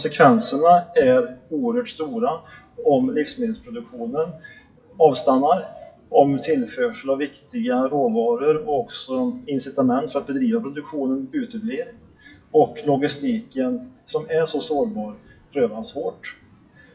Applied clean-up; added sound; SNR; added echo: classical method WPE with log-MMSE.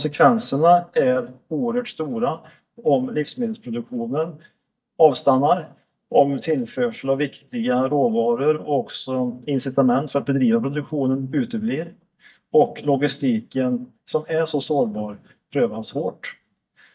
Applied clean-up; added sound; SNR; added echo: neural mask model DeepFilterNet 3.